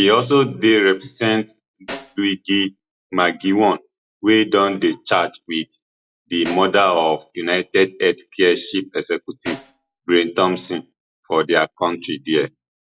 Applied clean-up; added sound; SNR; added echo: classical method log-MMSE.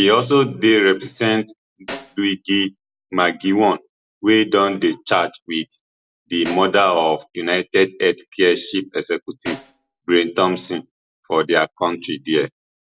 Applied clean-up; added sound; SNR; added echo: none; Snare drum; 19 dB; none.